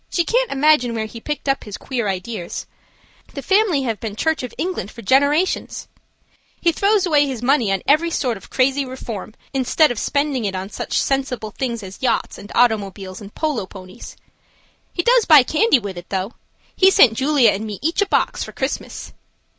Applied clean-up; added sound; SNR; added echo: none; none; none; none.